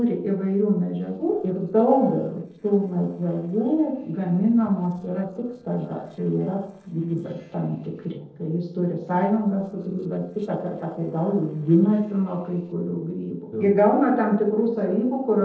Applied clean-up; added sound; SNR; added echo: neural separator model SepFormer DNS4.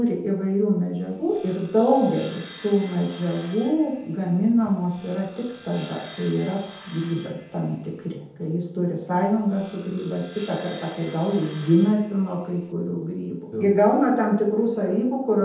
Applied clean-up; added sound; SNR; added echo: none; Sawing; 16 dB; reverberation time 0.8 s.